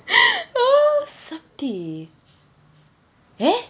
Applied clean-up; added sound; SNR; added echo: none; none; none; none.